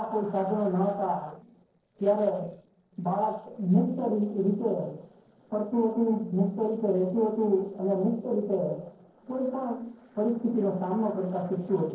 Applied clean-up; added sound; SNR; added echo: neural separator model SepFormer DNS4.